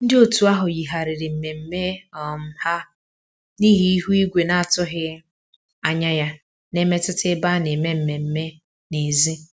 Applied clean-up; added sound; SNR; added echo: none; none; none; none.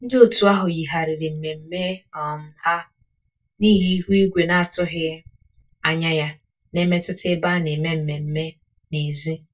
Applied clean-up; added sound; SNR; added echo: neural mask model DeepFilterNet 3.